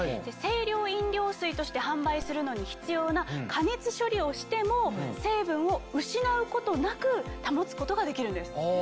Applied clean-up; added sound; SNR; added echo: none; Crack; 19 dB; none.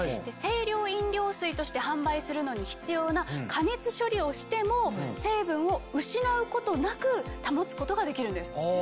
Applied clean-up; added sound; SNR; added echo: none; none; none; none.